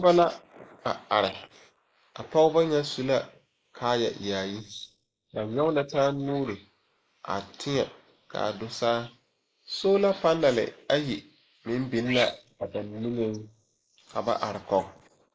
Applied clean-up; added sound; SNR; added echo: neural mask model Resemble Enhance denoiser.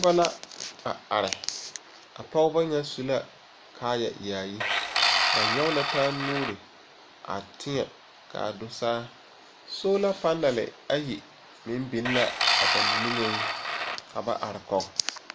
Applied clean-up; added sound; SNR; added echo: none; Tools; -2 dB; none.